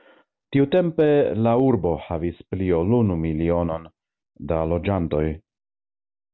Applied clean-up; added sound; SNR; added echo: none; none; none; none.